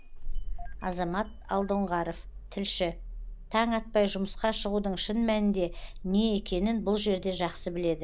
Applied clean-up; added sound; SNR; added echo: none; Engine starting / Car; 8 dB; none.